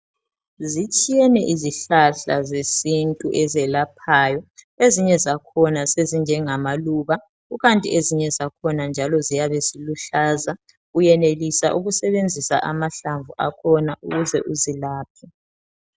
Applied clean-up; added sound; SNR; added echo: none; none; none; none.